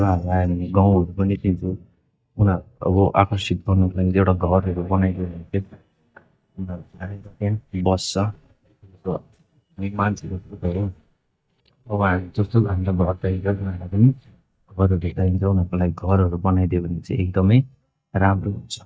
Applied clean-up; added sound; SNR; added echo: neural mask model DeepFilterNet 3.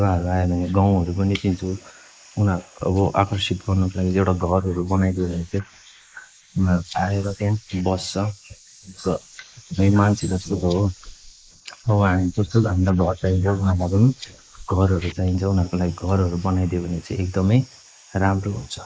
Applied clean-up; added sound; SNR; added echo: neural mask model Resemble Enhance denoiser.